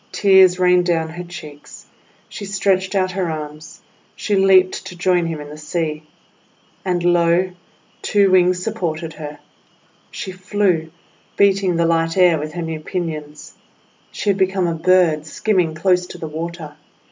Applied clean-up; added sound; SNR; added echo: none; none; none; none.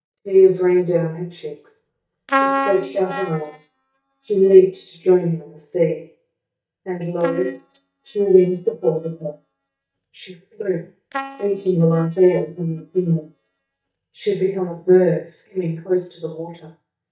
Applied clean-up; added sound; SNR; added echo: neural mask model DeepFilterNet 3.